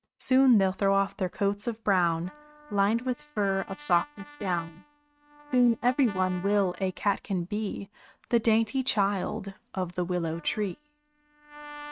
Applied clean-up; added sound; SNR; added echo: neural mask model RNNoise.